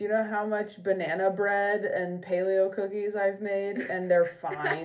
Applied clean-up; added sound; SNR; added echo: none; none; none; reverberation time 0.3 s.